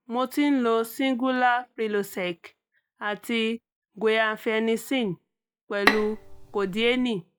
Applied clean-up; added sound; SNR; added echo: classical method log-MMSE.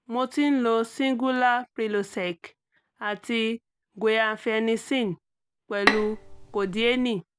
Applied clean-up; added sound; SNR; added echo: none; Bowed string instrument; 2 dB; none.